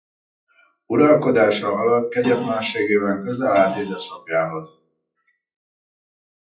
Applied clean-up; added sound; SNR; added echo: classical method WPE with log-MMSE.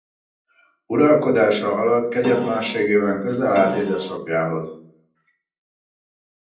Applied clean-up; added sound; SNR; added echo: none; Keyboard (musical); 9 dB; reverberation time 0.6 s.